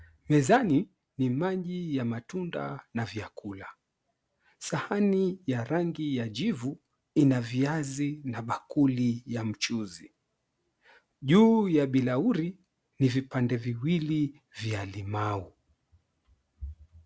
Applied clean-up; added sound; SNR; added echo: none; none; none; none.